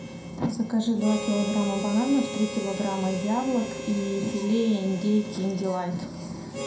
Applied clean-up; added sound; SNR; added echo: none; Harmonica; 11 dB; reverberation time 0.4 s.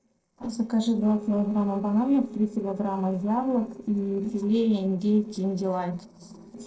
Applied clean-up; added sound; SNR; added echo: neural separator model SepFormer DNS4.